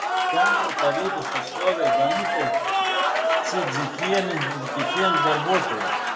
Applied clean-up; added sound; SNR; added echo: none; Applause; -5 dB; reverberation time 1.0 s.